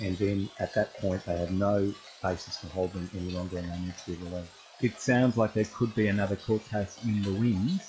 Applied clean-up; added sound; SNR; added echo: classical method log-MMSE.